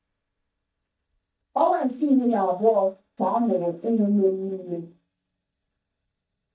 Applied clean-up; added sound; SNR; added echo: neural mask model DeepFilterNet 3.